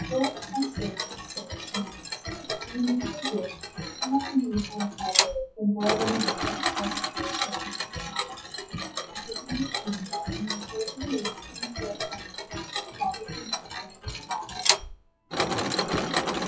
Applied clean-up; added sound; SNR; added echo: classical method WPE with log-MMSE.